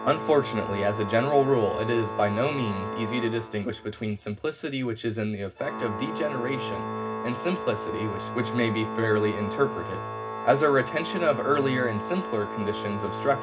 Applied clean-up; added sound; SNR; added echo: none; Organ; 7 dB; reverberation time 0.4 s.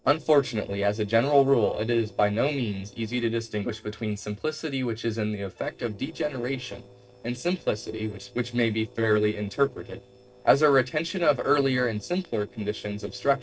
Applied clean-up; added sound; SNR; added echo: neural separator model SepFormer DNS4.